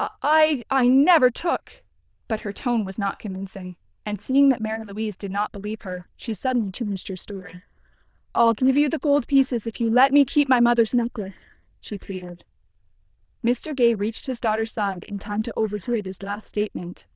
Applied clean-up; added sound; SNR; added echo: neural diffusion model UNIVERSE++.